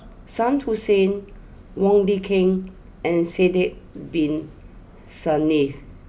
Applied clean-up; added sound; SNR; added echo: none; Cricket; 14 dB; none.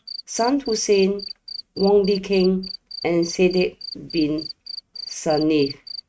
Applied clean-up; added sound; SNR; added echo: neural mask model RNNoise.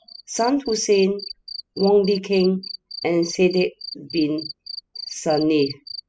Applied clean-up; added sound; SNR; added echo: classical method spectral subtraction.